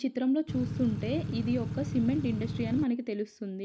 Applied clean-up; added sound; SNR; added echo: none; Engine / Truck / Car; 4 dB; none.